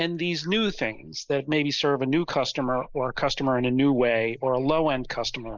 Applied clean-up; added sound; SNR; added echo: neural mask model Resemble Enhance denoiser.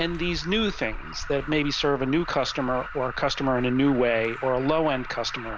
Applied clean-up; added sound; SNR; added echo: none; Alarm; 11 dB; none.